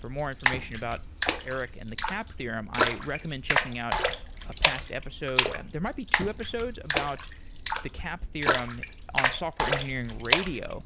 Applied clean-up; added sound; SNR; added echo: none; Splash, splatter; -4 dB; none.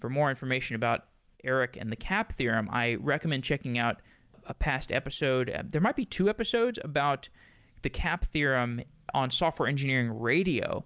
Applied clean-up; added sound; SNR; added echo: none; none; none; none.